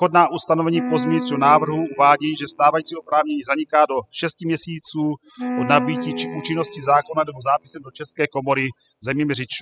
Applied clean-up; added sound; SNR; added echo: classical method spectral subtraction.